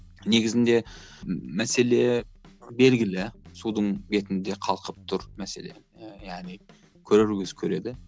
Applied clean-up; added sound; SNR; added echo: none; none; none; none.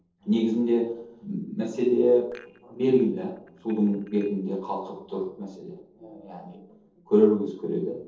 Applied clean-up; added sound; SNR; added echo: neural separator model SepFormer DNS4.